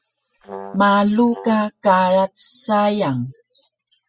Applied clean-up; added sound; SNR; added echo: classical method spectral subtraction.